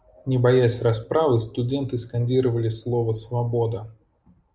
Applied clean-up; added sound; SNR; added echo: none; none; none; none.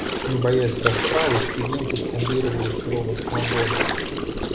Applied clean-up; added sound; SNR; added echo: none; Gurgling; 0 dB; none.